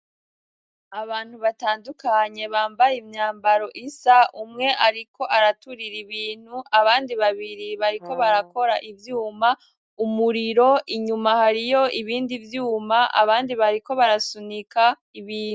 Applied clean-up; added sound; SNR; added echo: none; Brass instrument; 19 dB; none.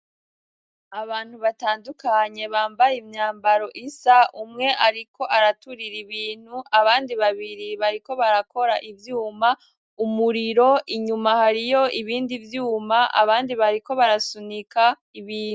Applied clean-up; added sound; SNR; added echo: none; none; none; none.